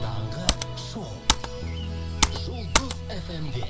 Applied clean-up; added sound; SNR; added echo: none; Computer keyboard; -3 dB; reverberation time 2.9 s.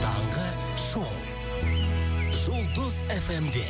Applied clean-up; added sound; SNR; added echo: none; none; none; none.